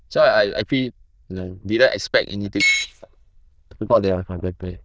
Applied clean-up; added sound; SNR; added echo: neural diffusion model UNIVERSE++.